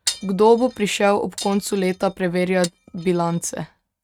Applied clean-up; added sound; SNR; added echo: neural mask model RNNoise.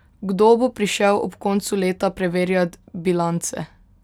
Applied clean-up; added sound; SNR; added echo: none; none; none; none.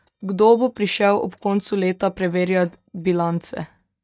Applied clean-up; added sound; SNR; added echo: neural mask model DeepFilterNet 3.